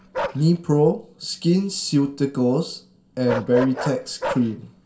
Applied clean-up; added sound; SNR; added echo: none; Bark; 11 dB; reverberation time 0.2 s.